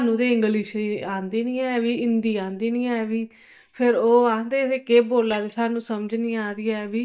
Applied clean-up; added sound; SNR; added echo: neural mask model DeepFilterNet 3.